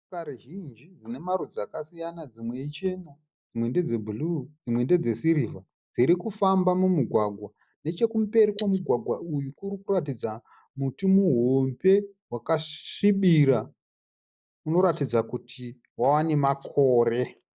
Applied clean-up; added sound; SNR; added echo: neural mask model DeepFilterNet 3.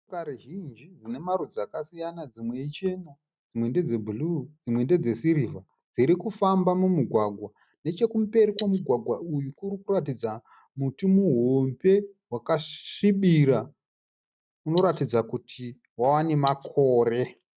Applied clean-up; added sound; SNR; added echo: neural mask model RNNoise.